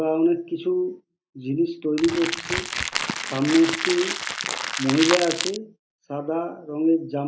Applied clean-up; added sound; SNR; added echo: none; Crackle; 3 dB; none.